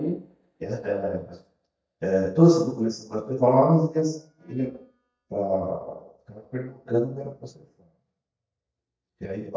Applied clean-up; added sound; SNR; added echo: neural mask model DeepFilterNet 3.